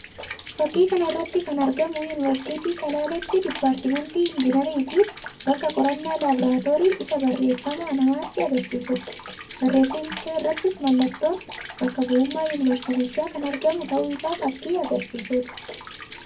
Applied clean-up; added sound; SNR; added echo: none; Rain; 12 dB; reverberation time 0.3 s.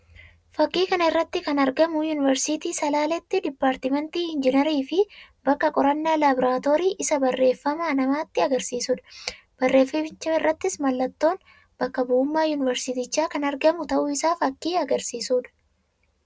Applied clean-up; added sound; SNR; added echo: none; none; none; none.